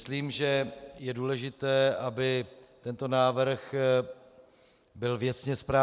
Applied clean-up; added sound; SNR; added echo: none; none; none; none.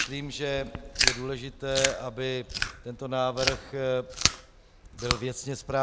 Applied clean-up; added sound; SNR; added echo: none; Chewing, mastication; 1 dB; none.